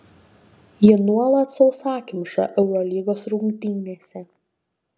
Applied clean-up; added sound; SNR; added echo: none; none; none; none.